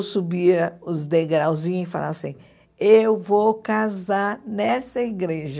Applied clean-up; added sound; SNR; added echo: none; none; none; none.